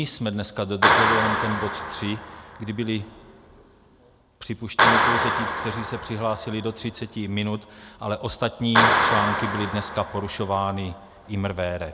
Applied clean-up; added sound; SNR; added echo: none; Clapping; -2 dB; none.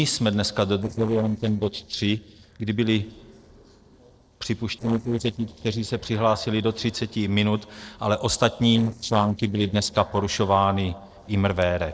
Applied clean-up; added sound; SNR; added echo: neural separator model SepFormer DNS4.